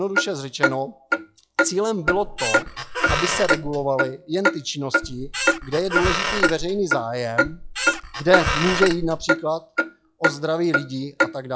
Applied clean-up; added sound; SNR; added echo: classical method log-MMSE.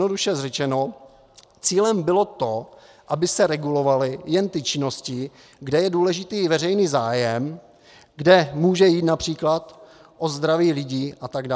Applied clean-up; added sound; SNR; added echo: none; none; none; none.